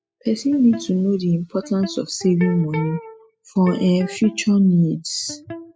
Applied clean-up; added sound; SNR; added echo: classical method spectral subtraction.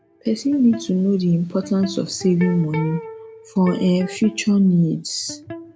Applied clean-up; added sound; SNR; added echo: none; Electric guitar; 16 dB; none.